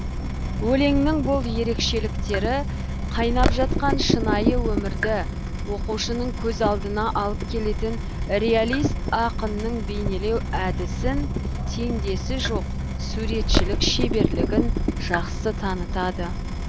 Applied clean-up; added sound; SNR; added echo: none; Drip / Water tap, faucet; -1 dB; none.